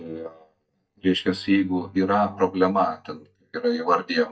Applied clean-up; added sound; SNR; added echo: neural mask model DeepFilterNet 3.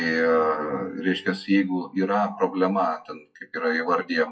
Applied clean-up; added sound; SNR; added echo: classical method WPE with log-MMSE.